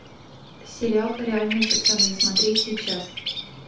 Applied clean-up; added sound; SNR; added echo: none; Bird vocalization, bird call, bird song; -1 dB; reverberation time 0.3 s.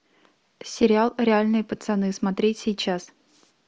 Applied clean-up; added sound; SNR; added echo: none; none; none; none.